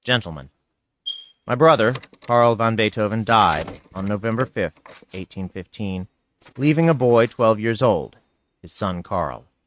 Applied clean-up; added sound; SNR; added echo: neural mask model RNNoise.